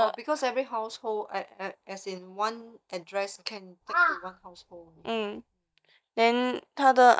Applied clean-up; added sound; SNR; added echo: neural mask model DeepFilterNet 3.